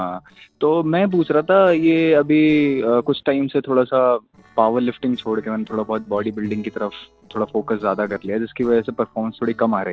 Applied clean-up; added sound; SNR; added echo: neural separator model SepFormer DNS4.